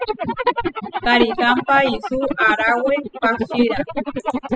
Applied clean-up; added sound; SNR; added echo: classical method spectral subtraction.